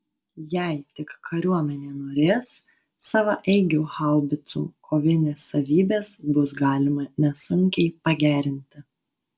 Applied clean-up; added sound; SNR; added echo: none; none; none; none.